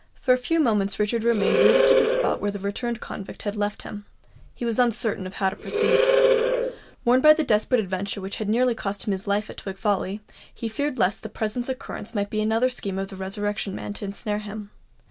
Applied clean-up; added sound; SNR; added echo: none; Animal; -4 dB; none.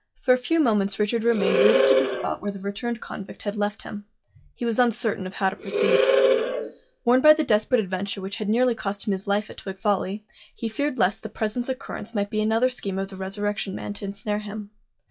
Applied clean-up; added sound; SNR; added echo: classical method log-MMSE.